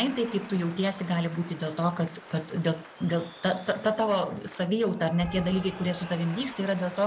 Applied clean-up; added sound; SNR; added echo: none; Applause / Cheering; 16 dB; none.